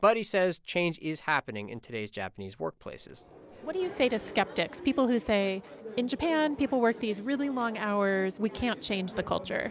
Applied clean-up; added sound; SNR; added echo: none; none; none; none.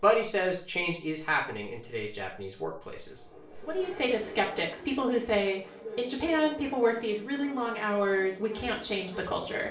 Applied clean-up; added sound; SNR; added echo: none; none; none; reverberation time 0.4 s.